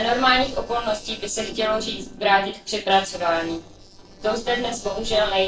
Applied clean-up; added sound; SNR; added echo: neural separator model SepFormer DNS4.